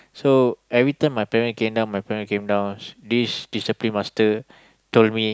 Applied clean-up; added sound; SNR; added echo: none; none; none; none.